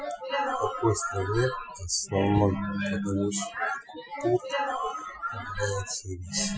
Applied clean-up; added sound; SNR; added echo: classical method Wiener filter.